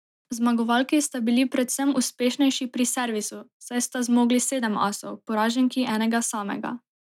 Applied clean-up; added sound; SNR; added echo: none; none; none; none.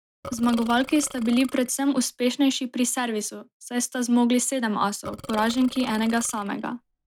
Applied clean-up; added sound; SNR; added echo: none; Burping, eructation; 17 dB; none.